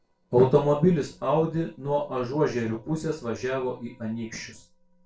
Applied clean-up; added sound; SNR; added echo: neural separator model SepFormer DNS4.